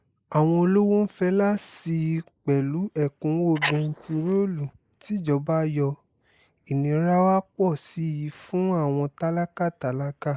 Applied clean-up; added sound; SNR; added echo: neural mask model Resemble Enhance denoiser.